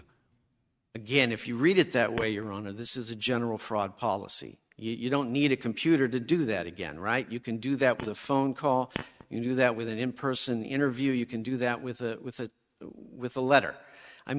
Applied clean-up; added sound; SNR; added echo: neural mask model RNNoise.